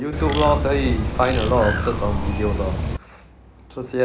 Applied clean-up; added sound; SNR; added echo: none; Bird; 0 dB; none.